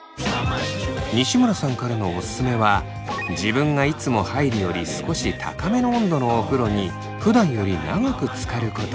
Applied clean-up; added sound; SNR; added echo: none; Brass instrument; 19 dB; none.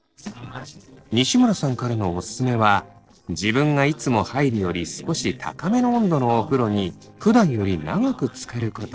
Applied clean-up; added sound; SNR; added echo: neural separator model SepFormer DNS4.